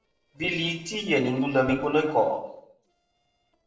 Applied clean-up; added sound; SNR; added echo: neural separator model SepFormer DNS4.